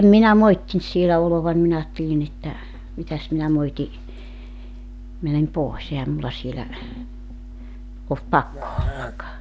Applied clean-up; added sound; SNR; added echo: none; Burping, eructation; 15 dB; none.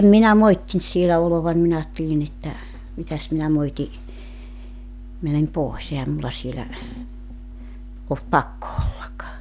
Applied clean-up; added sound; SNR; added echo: none; none; none; none.